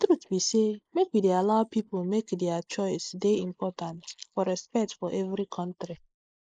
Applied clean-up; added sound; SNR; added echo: neural mask model Resemble Enhance denoiser.